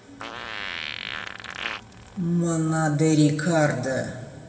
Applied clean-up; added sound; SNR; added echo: none; Fart; 11 dB; reverberation time 2.5 s.